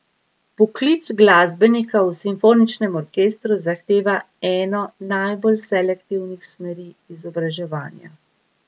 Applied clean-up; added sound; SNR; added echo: none; none; none; none.